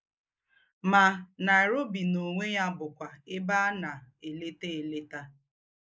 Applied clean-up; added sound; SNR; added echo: neural mask model Resemble Enhance denoiser.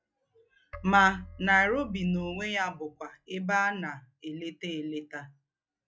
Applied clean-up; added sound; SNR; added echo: classical method log-MMSE.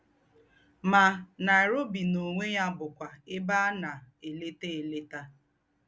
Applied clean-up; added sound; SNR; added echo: none; none; none; none.